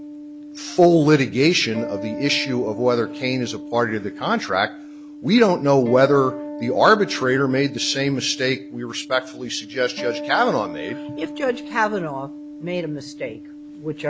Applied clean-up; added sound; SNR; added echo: none; Acoustic guitar; 12 dB; none.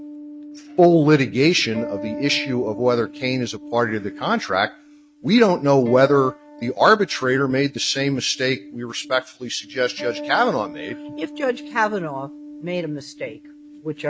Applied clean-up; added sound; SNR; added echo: neural mask model RNNoise.